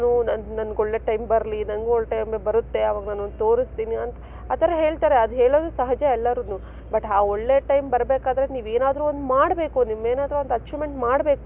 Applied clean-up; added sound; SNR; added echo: none; none; none; none.